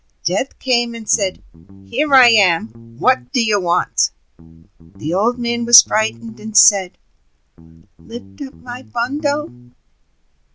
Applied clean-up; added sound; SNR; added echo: none; Guitar; 19 dB; none.